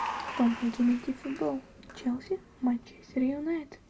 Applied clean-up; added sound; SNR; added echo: none; Applause / Crowd; 12 dB; reverberation time 0.2 s.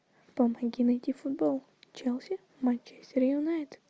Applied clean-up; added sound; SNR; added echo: none; none; none; none.